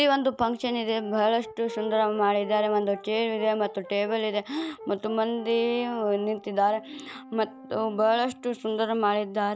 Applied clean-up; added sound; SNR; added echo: none; Brass instrument; 18 dB; none.